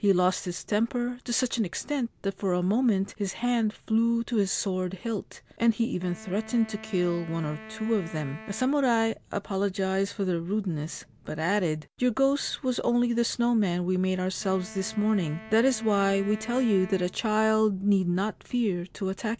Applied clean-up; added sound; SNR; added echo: none; Wind instrument, woodwind instrument; 18 dB; none.